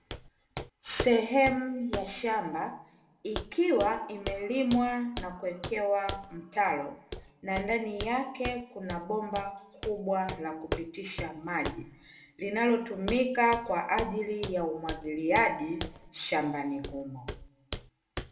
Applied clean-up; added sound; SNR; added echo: none; Walk, footsteps; 11 dB; reverberation time 0.8 s.